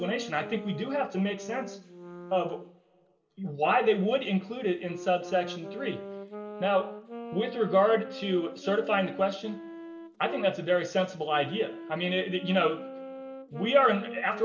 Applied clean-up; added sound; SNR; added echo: none; Wind instrument, woodwind instrument; 13 dB; reverberation time 1.6 s.